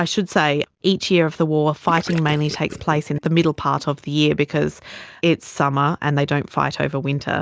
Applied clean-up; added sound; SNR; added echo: none; Gurgling / Liquid; 15 dB; none.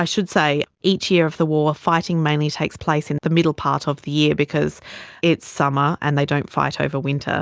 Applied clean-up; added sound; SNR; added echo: none; none; none; none.